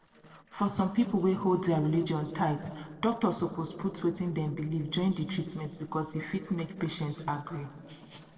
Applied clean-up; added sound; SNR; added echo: neural separator model SepFormer DNS4.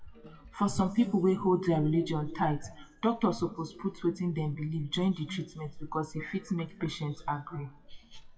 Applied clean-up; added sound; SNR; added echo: classical method WPE with log-MMSE.